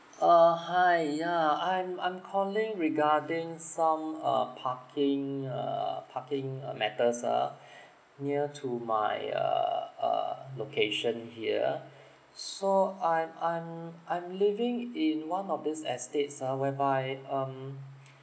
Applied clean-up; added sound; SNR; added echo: none; none; none; none.